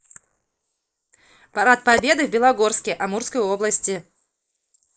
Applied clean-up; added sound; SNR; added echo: neural mask model Resemble Enhance denoiser.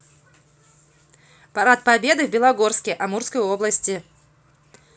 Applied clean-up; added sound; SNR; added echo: none; none; none; none.